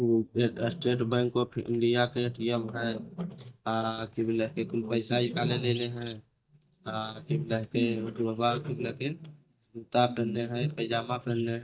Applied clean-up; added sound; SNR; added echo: neural mask model DeepFilterNet 3.